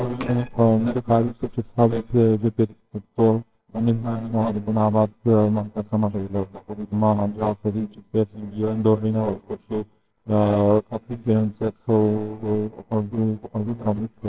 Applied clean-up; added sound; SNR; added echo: neural separator model SepFormer WHAMR!.